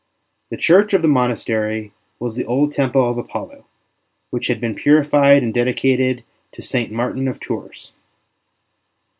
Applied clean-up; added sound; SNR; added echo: none; none; none; none.